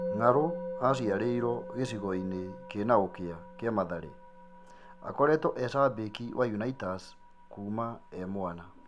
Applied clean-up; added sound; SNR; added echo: none; Musical instrument; 11 dB; none.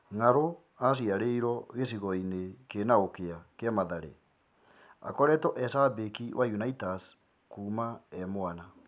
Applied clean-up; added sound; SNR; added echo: none; none; none; none.